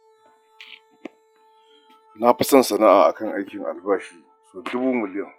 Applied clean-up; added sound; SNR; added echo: classical method log-MMSE.